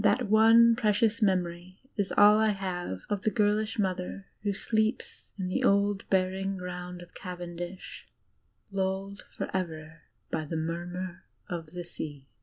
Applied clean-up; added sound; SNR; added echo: none; none; none; none.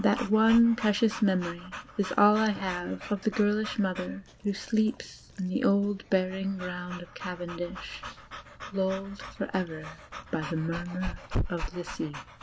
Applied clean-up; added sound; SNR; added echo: none; Dog / Breathing; 11 dB; none.